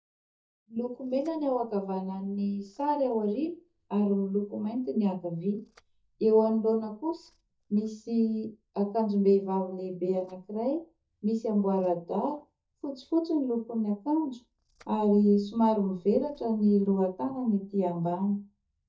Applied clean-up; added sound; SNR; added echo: neural mask model DeepFilterNet 3.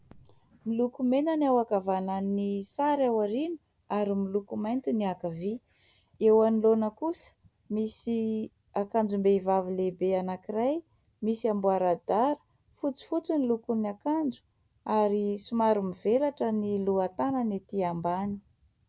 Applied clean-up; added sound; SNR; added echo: none; none; none; none.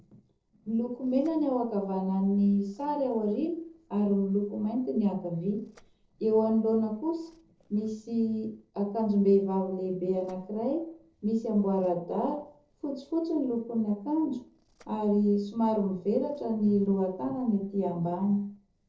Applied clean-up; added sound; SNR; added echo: neural separator model SepFormer DNS4.